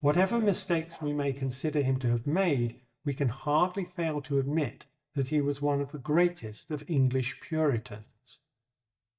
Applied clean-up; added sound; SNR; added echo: neural mask model DeepFilterNet 3.